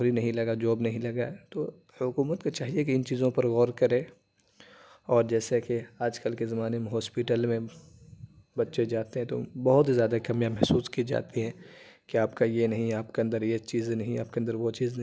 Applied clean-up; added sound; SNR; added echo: none; none; none; none.